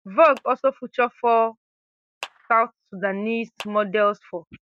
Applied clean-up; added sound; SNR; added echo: neural mask model RNNoise.